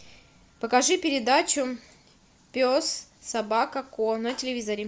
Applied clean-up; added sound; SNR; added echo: none; none; none; none.